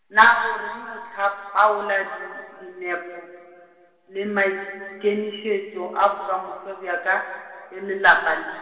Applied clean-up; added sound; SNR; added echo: none; none; none; reverberation time 2.2 s.